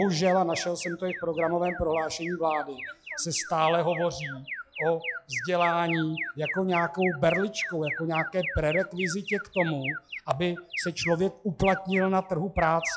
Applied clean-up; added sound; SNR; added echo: classical method log-MMSE.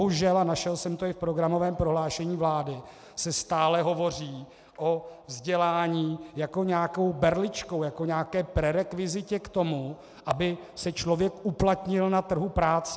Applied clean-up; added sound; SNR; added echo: none; none; none; none.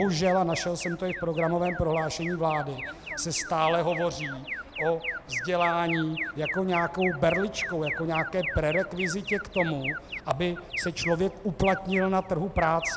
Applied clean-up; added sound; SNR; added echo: none; Alarm; 8 dB; none.